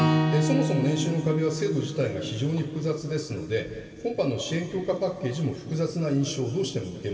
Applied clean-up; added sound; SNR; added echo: none; Acoustic guitar / Strum; 4 dB; reverberation time 2.7 s.